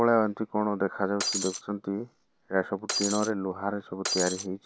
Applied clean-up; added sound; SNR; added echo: none; Shatter; 2 dB; none.